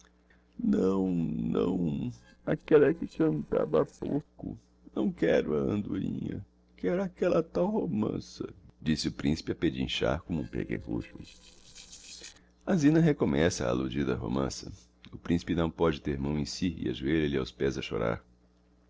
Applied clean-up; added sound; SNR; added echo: neural separator model SepFormer DNS4.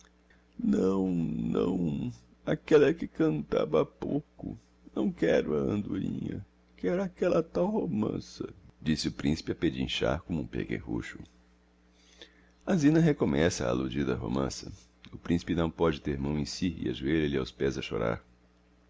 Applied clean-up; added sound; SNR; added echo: none; none; none; none.